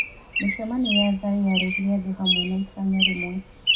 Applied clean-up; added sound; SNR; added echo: none; Bird vocalization, bird call, bird song; 2 dB; reverberation time 0.4 s.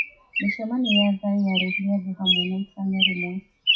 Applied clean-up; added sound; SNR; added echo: classical method WPE with log-MMSE.